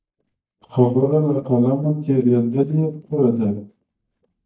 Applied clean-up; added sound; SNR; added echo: neural mask model DeepFilterNet 3.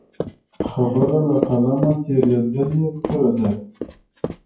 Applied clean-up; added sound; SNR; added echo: classical method WPE with log-MMSE.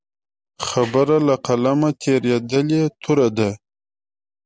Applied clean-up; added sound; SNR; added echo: none; none; none; none.